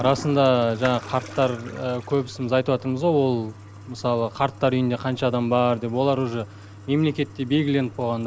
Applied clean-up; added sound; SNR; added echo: none; Toilet flush; 17 dB; none.